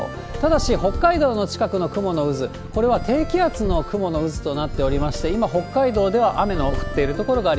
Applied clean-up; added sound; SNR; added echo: none; Purr; 9 dB; none.